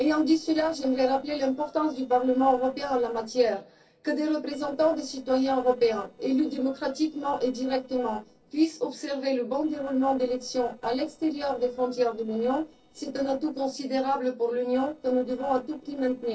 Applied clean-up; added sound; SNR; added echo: neural separator model SepFormer DNS4.